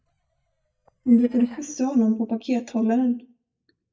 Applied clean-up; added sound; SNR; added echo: neural mask model DeepFilterNet 3.